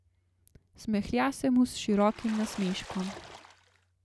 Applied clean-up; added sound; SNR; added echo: none; Water / Splash, splatter; 15 dB; none.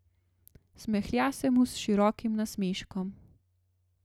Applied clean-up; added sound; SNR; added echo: none; none; none; none.